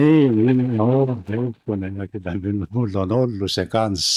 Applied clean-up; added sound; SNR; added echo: neural mask model DeepFilterNet 3.